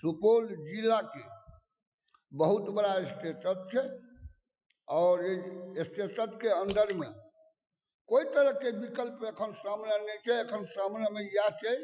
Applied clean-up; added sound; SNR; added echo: classical method Wiener filter.